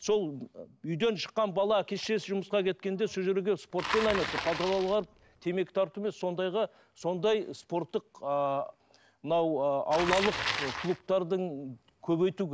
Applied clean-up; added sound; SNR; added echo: none; Bicycle; 10 dB; none.